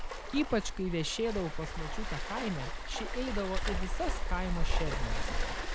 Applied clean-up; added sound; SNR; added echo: none; Waves, surf; -3 dB; none.